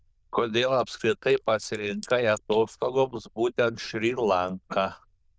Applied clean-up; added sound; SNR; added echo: neural diffusion model UNIVERSE++.